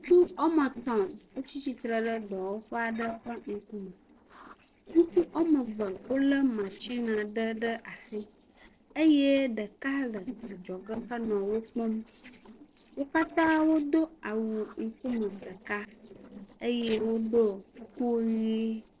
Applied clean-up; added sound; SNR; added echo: neural separator model SepFormer DNS4.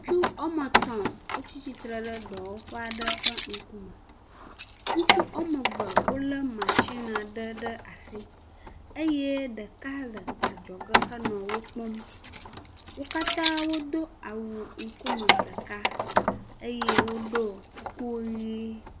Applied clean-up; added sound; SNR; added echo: none; Keys jangling; -2 dB; none.